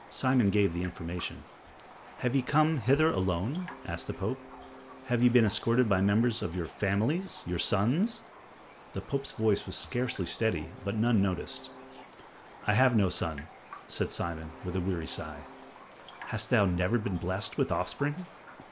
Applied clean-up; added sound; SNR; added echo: none; Raindrop + Keyboard (musical); 19 dB; none.